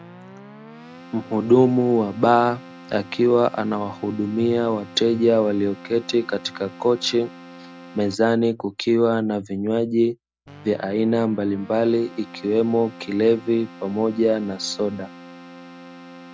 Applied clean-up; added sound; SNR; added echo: none; Keyboard (musical); 20 dB; none.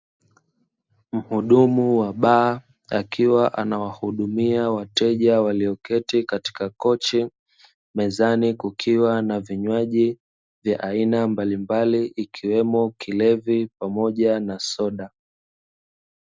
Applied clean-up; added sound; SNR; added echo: none; none; none; none.